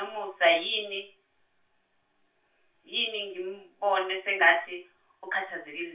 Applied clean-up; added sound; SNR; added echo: none; none; none; reverberation time 0.3 s.